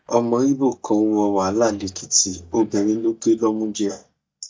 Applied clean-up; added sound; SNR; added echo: neural mask model DeepFilterNet 3.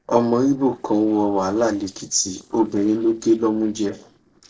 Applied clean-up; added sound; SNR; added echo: neural separator model SepFormer DNS4.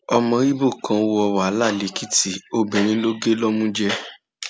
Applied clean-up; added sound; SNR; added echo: none; none; none; none.